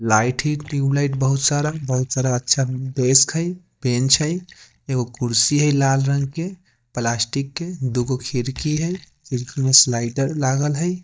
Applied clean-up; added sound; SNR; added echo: neural mask model DeepFilterNet 3.